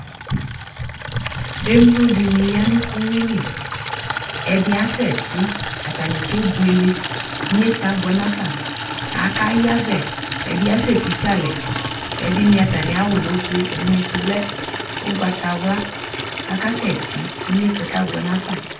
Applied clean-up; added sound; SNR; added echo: none; Water tap, faucet / Liquid; 7 dB; reverberation time 0.3 s.